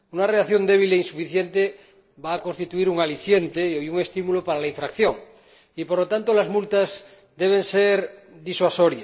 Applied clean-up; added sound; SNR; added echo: neural separator model SepFormer DNS4.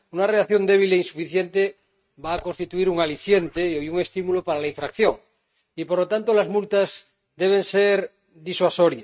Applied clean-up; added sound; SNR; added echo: neural mask model RNNoise.